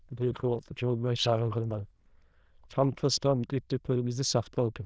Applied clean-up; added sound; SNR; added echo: neural diffusion model UNIVERSE++.